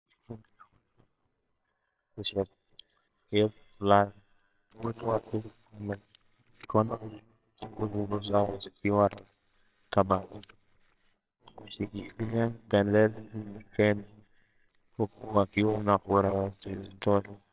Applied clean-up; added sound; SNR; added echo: neural separator model SepFormer WHAMR!.